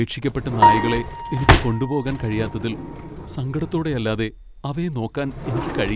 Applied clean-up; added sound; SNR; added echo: none; Drawer open or close + Piano; -1 dB; none.